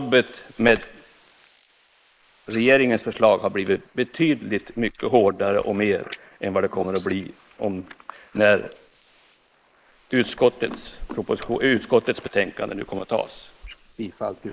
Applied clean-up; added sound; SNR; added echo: neural mask model Resemble Enhance denoiser.